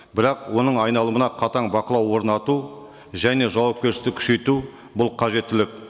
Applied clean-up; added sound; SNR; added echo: none; none; none; none.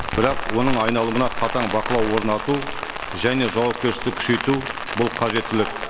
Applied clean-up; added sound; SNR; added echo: none; Rain; 5 dB; none.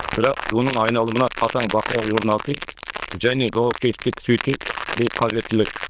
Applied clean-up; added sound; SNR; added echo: neural diffusion model UNIVERSE++.